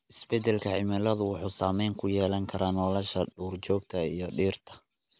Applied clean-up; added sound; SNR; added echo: none; none; none; none.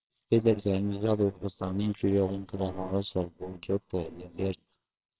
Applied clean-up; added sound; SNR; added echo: neural separator model SepFormer WHAMR!.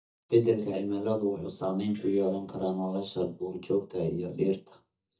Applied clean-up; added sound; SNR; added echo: neural mask model DeepFilterNet 3.